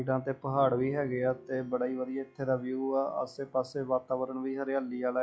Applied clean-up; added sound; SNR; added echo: classical method log-MMSE.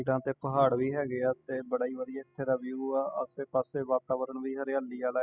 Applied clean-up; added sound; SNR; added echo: classical method spectral subtraction.